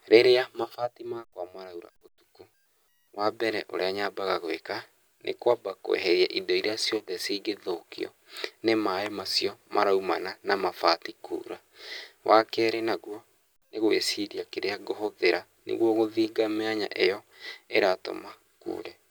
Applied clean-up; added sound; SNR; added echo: none; none; none; none.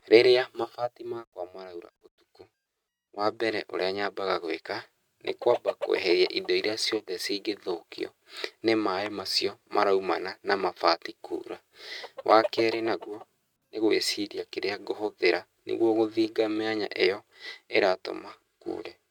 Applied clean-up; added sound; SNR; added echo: neural mask model RNNoise.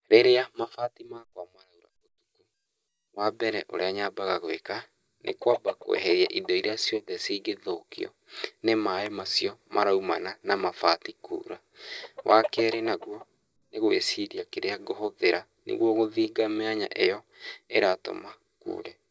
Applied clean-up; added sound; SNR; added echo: neural mask model DeepFilterNet 3.